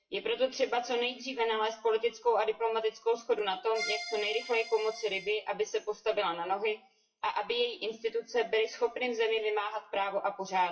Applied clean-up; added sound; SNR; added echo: classical method WPE with log-MMSE.